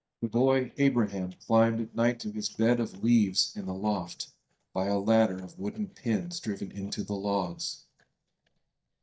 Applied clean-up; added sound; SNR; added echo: neural mask model DeepFilterNet 3.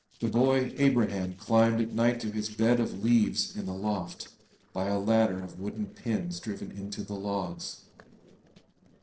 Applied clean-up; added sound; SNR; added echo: neural separator model SepFormer DNS4.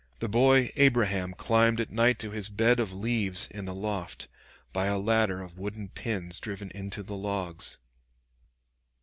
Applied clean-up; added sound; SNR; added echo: none; none; none; none.